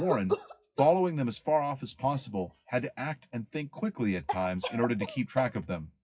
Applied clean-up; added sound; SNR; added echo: classical method WPE with log-MMSE.